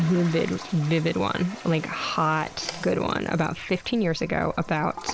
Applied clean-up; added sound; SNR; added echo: none; Toilet flush; 14 dB; none.